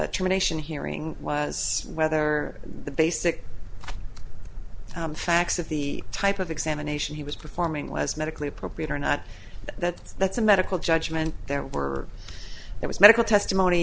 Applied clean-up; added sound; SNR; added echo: none; none; none; none.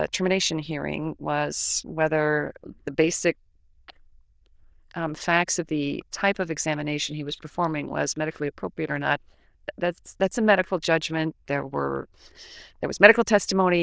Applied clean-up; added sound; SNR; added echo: neural diffusion model UNIVERSE++.